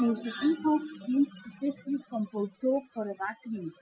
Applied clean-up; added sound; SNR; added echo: classical method Wiener filter.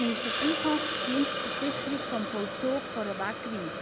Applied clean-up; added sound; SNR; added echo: none; Hiss; 1 dB; none.